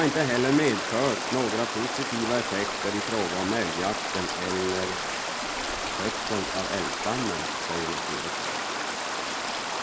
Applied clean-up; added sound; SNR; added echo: none; Stream; 1 dB; none.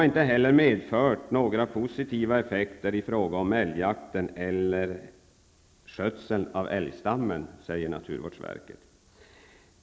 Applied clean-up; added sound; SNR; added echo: none; none; none; none.